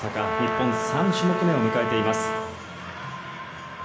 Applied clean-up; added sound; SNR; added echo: none; Brass instrument; 1 dB; reverberation time 2.1 s.